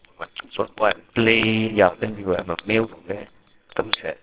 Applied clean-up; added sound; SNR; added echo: neural separator model SepFormer WHAMR!.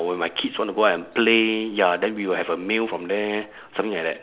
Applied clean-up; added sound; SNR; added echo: none; none; none; none.